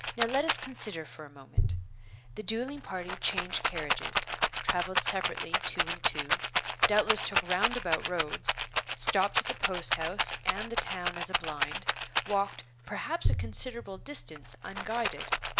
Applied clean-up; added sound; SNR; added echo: none; Rattle; -2 dB; none.